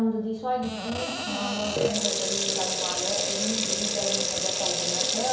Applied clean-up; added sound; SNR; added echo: none; Sink (filling or washing) / Water tap, faucet; -3 dB; reverberation time 0.6 s.